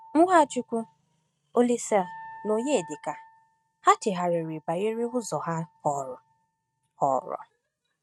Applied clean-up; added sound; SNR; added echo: neural mask model RNNoise.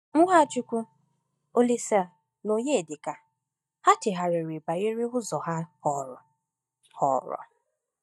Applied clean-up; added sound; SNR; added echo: neural mask model DeepFilterNet 3.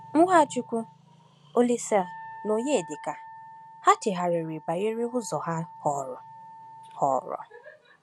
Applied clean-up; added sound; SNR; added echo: none; Wind instrument, woodwind instrument; 18 dB; none.